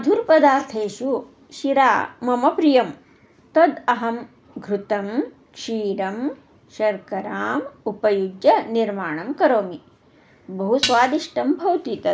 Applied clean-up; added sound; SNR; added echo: none; Dishes, pots, and pans; 6 dB; none.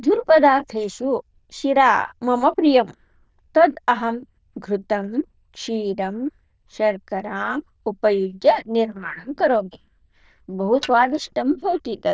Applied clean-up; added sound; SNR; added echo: neural diffusion model UNIVERSE++.